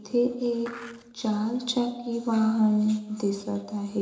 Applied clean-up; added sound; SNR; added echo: none; Skateboard; 17 dB; reverberation time 0.8 s.